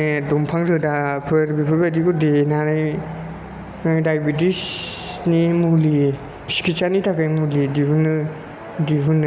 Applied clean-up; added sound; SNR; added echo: none; none; none; none.